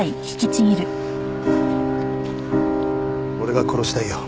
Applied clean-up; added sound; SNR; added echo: none; none; none; none.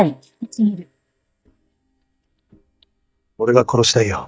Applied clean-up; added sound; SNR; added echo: neural mask model DeepFilterNet 3.